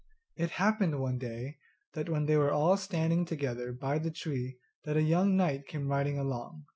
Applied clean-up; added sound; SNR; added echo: none; none; none; none.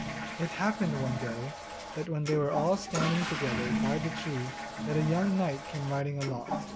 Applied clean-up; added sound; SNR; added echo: none; Toilet flush / Water; 4 dB; none.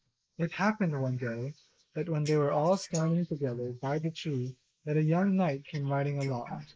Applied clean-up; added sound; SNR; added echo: neural mask model Resemble Enhance denoiser.